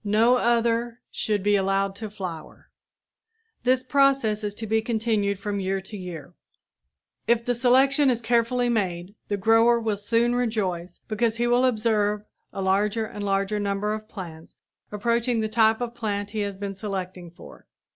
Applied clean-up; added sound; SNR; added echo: none; none; none; none.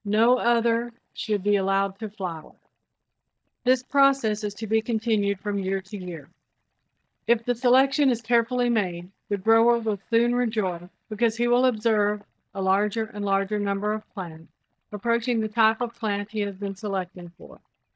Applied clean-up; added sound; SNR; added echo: neural mask model DeepFilterNet 3.